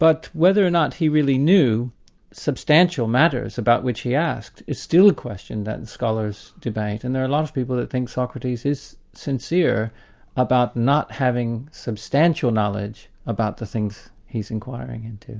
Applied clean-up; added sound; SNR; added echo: none; none; none; none.